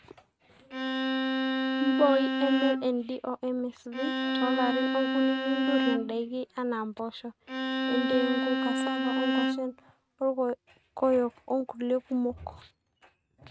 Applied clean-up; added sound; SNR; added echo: neural mask model RNNoise.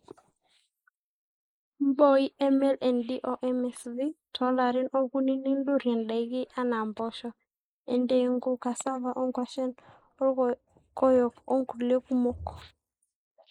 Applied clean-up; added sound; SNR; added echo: neural mask model Resemble Enhance denoiser.